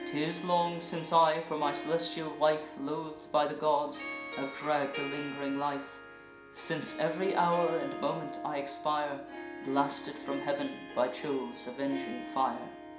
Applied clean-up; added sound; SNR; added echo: none; Harp; 11 dB; reverberation time 0.5 s.